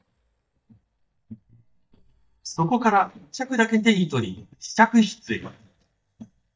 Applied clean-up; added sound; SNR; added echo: neural mask model DeepFilterNet 3.